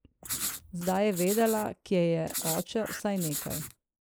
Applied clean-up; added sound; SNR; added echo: neural mask model Resemble Enhance denoiser.